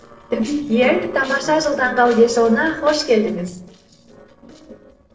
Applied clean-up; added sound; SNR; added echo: neural separator model SepFormer DNS4.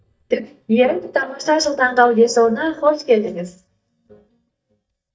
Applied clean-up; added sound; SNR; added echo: neural mask model DeepFilterNet 3.